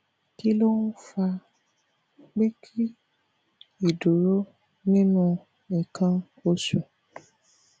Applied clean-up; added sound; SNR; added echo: none; none; none; none.